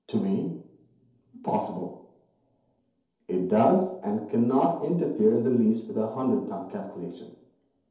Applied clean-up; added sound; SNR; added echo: none; none; none; reverberation time 2.2 s.